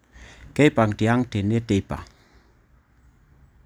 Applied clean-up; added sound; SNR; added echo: none; none; none; none.